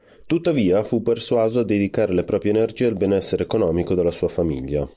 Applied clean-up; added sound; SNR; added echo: neural mask model Resemble Enhance denoiser.